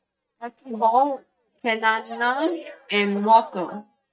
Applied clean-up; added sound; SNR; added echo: neural mask model DeepFilterNet 3.